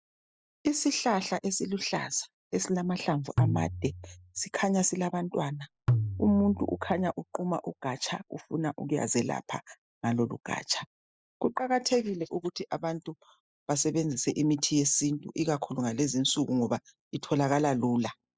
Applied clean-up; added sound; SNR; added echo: classical method spectral subtraction.